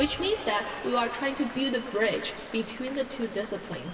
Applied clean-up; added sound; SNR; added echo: none; Applause / Cheering; 12 dB; reverberation time 2.8 s.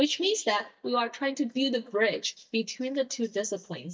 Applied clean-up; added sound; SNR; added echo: neural mask model DeepFilterNet 3.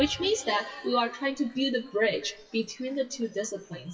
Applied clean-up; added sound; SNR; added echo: classical method WPE with log-MMSE.